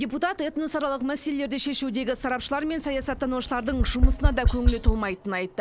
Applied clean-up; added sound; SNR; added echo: none; Tap; -2 dB; none.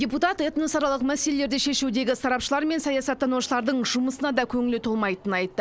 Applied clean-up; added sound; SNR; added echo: none; none; none; none.